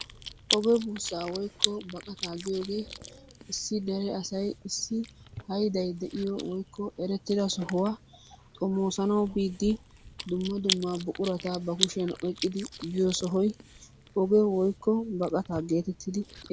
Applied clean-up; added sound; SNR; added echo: none; Chewing, mastication; 10 dB; none.